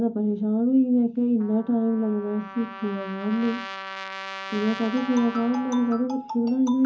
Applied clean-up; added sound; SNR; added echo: none; Trumpet; 15 dB; reverberation time 0.3 s.